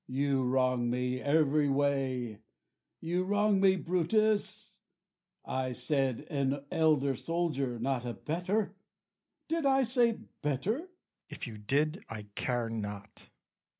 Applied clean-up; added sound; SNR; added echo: none; none; none; none.